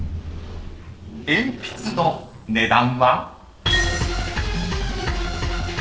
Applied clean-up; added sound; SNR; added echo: neural separator model SepFormer DNS4.